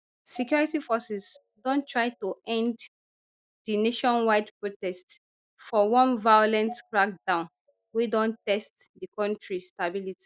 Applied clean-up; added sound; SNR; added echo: neural mask model DeepFilterNet 3.